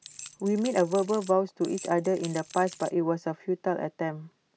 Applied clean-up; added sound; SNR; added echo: none; Rattle / Keys jangling; 17 dB; none.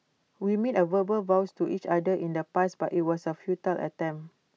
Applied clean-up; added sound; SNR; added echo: none; none; none; none.